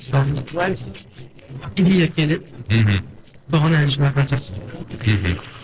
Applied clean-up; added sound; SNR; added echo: neural separator model SepFormer DNS4.